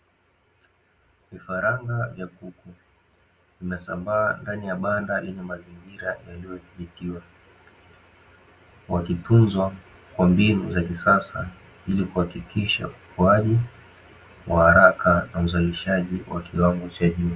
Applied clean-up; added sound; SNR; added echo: none; none; none; none.